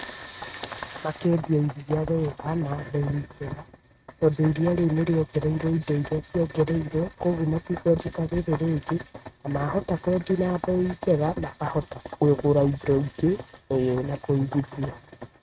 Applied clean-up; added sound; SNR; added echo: neural mask model RNNoise.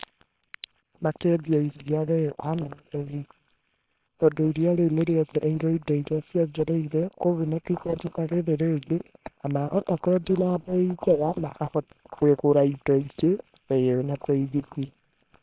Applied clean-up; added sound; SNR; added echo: neural separator model SepFormer WHAM!.